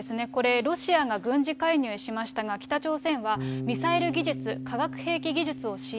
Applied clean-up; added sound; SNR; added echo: none; Bass guitar; 10 dB; none.